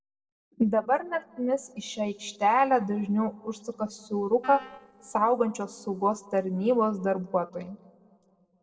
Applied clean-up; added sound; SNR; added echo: neural separator model SepFormer DNS4.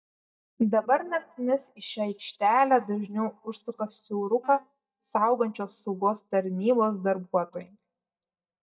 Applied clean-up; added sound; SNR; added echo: neural mask model DeepFilterNet 3.